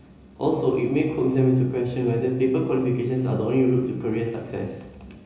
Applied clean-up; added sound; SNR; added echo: none; none; none; reverberation time 1.0 s.